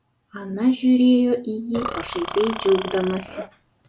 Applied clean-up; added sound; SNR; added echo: none; Burping, eructation; 10 dB; none.